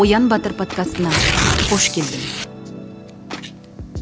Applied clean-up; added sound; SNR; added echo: none; Tearing; 3 dB; none.